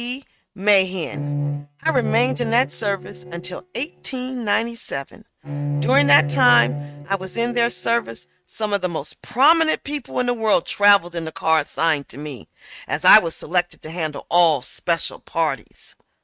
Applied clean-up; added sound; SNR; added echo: neural mask model RNNoise.